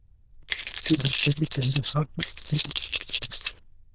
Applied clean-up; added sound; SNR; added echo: neural diffusion model UNIVERSE++.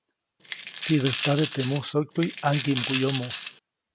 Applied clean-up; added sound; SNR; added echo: none; Coin (dropping); -2 dB; none.